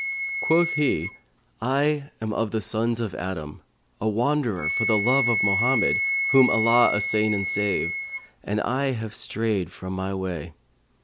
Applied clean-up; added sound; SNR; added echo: none; Wind instrument, woodwind instrument; 4 dB; none.